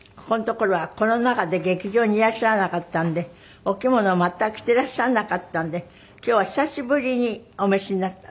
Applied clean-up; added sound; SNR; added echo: none; none; none; none.